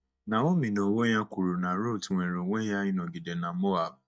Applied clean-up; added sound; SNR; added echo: neural mask model DeepFilterNet 3.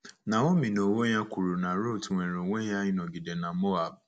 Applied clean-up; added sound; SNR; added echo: none; none; none; none.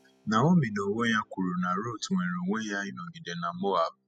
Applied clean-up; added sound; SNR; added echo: classical method spectral subtraction.